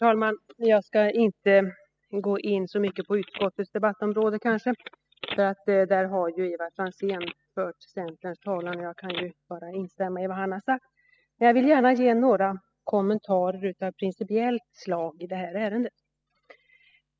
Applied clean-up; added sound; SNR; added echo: classical method spectral subtraction.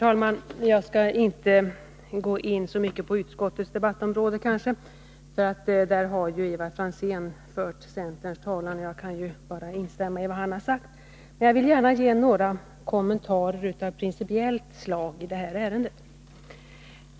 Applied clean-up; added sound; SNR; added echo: none; none; none; none.